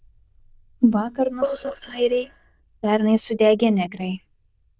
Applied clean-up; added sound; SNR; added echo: neural diffusion model UNIVERSE++.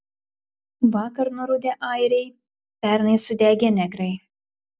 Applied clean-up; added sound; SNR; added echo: none; none; none; none.